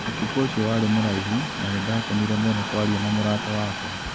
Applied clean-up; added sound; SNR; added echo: none; Train; 5 dB; none.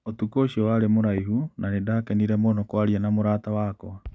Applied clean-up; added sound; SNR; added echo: none; none; none; none.